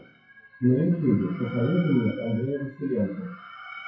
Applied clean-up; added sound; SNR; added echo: classical method WPE with log-MMSE.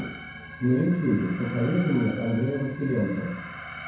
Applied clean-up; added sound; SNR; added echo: none; Alarm; 14 dB; reverberation time 0.9 s.